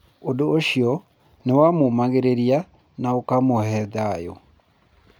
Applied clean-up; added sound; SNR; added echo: none; none; none; none.